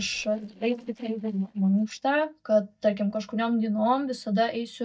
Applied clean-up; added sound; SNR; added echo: neural mask model DeepFilterNet 3.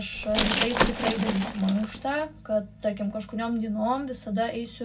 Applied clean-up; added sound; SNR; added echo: none; Glass; -1 dB; reverberation time 0.4 s.